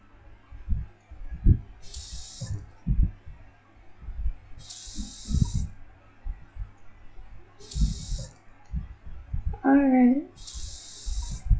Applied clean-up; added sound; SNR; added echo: classical method log-MMSE.